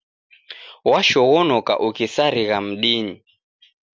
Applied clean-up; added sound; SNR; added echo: none; none; none; none.